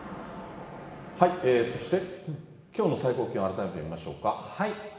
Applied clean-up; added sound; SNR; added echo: none; none; none; reverberation time 2.0 s.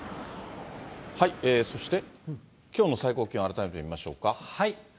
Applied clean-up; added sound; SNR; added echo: none; none; none; none.